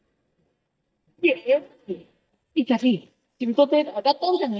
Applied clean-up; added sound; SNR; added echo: neural mask model DeepFilterNet 3.